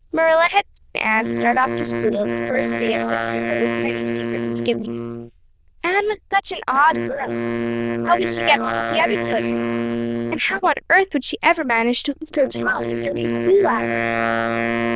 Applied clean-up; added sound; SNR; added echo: neural diffusion model UNIVERSE++.